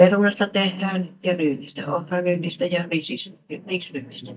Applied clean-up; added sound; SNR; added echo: neural mask model DeepFilterNet 3.